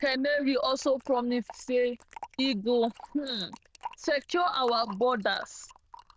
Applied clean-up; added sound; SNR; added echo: neural diffusion model UNIVERSE++.